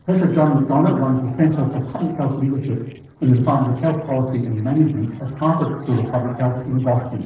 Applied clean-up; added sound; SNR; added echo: neural separator model SepFormer DNS4.